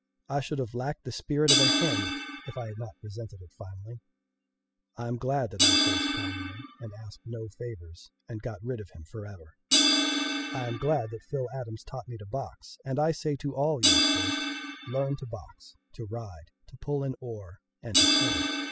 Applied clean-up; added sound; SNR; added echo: classical method spectral subtraction.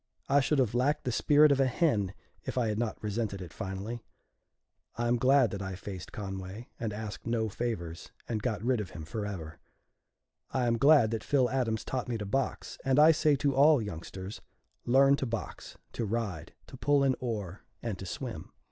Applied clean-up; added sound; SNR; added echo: none; none; none; none.